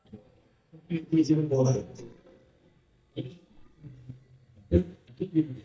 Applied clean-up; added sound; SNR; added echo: neural mask model DeepFilterNet 3.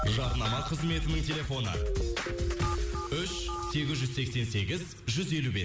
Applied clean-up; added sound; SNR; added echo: none; none; none; none.